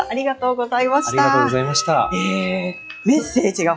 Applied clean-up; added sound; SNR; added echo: classical method log-MMSE.